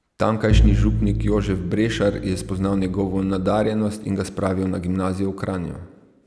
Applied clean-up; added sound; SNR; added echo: none; Bowed string instrument; 0 dB; none.